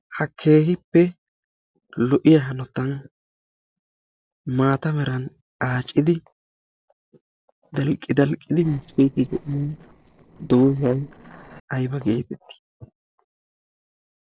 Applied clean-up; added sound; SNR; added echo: neural separator model SepFormer DNS4.